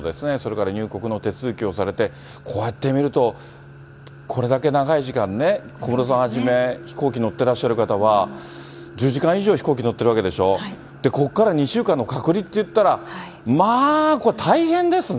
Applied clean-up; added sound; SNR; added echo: none; none; none; none.